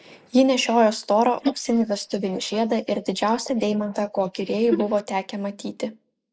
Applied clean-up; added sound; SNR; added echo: neural mask model Resemble Enhance denoiser.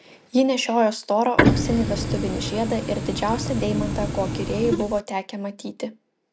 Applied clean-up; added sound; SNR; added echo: none; Printer; 0 dB; none.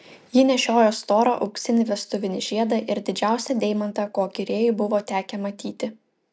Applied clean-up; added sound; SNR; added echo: none; none; none; none.